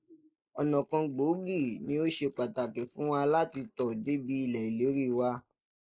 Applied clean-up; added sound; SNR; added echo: neural mask model Resemble Enhance denoiser.